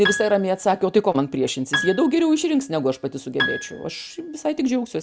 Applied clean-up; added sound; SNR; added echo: none; Piano; 9 dB; none.